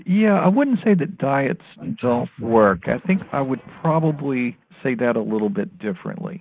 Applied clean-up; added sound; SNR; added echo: neural mask model Resemble Enhance denoiser.